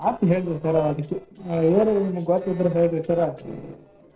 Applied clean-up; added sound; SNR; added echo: neural separator model SepFormer DNS4.